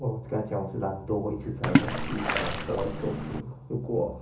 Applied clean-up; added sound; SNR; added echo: none; Splash, splatter; -3 dB; reverberation time 0.7 s.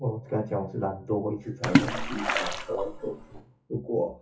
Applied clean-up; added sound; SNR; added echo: classical method WPE with log-MMSE.